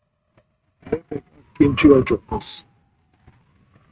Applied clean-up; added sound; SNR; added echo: neural mask model RNNoise.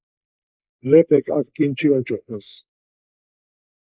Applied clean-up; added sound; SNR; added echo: neural mask model Resemble Enhance denoiser.